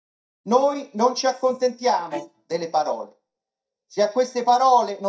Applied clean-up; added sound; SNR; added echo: neural mask model DeepFilterNet 3.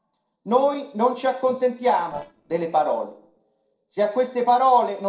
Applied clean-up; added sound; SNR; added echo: neural separator model SepFormer DNS4.